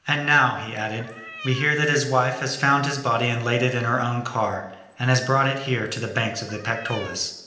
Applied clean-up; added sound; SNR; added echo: none; Cat; 15 dB; reverberation time 0.8 s.